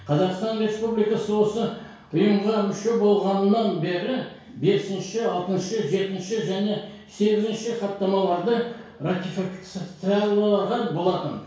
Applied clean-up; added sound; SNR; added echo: none; none; none; reverberation time 0.6 s.